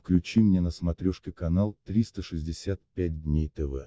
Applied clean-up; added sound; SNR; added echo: none; none; none; none.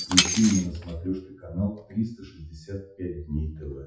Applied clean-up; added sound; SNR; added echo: classical method WPE with log-MMSE.